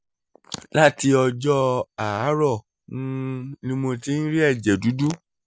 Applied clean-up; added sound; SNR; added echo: none; none; none; none.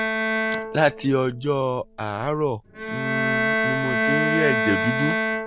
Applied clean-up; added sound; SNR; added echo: none; Bowed string instrument; 0 dB; none.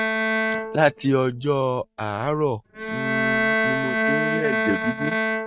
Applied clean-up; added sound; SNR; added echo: neural mask model RNNoise.